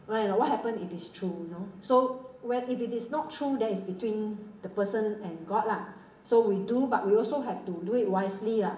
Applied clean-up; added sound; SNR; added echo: none; none; none; reverberation time 1.4 s.